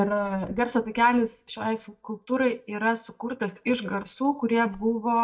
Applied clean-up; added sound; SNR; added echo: neural mask model DeepFilterNet 3.